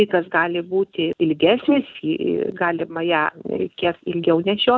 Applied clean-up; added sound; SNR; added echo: none; none; none; none.